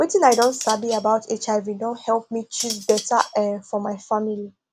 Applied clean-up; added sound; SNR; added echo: none; Cutlery, silverware; 12 dB; none.